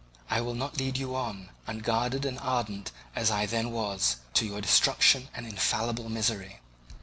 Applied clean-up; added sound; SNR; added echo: none; none; none; none.